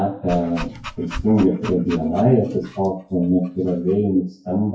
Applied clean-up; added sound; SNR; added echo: classical method WPE with log-MMSE.